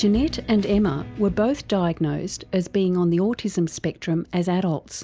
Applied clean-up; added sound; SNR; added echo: none; none; none; none.